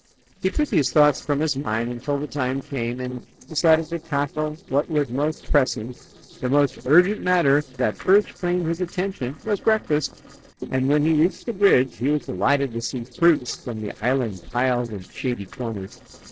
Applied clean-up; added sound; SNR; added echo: neural separator model SepFormer DNS4.